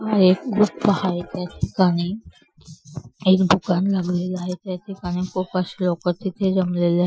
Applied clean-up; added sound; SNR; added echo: classical method Wiener filter.